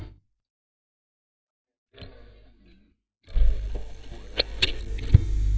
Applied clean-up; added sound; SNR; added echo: neural mask model DeepFilterNet 3.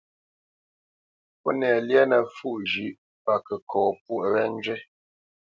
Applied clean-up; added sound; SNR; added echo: none; none; none; none.